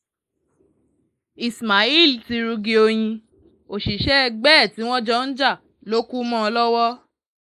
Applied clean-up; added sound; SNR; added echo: neural mask model Resemble Enhance denoiser.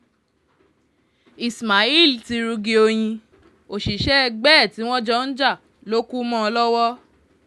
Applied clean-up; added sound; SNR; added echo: none; none; none; none.